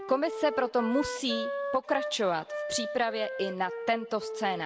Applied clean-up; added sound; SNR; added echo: none; Wind instrument, woodwind instrument; 6 dB; none.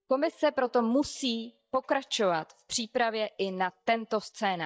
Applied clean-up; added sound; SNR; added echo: neural mask model DeepFilterNet 3.